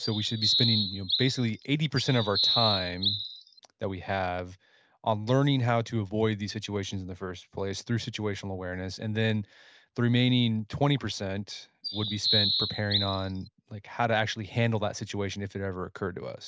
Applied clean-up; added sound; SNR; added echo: none; Bird vocalization, bird call, bird song; 0 dB; none.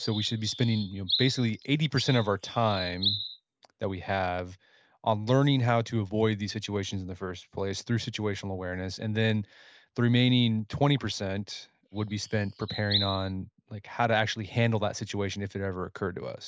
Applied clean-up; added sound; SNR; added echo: neural mask model Resemble Enhance denoiser.